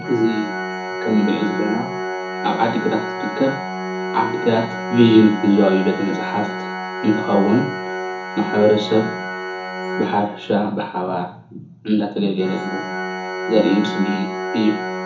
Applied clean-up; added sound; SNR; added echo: none; Organ; 6 dB; reverberation time 0.5 s.